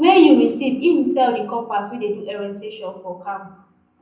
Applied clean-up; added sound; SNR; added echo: none; none; none; reverberation time 0.6 s.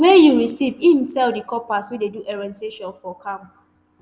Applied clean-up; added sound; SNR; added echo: none; none; none; none.